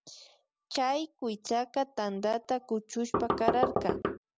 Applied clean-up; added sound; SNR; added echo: none; Knock; -3 dB; none.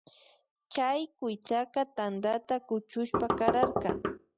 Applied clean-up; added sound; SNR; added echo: classical method log-MMSE.